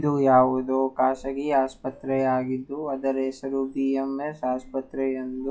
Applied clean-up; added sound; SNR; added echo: classical method log-MMSE.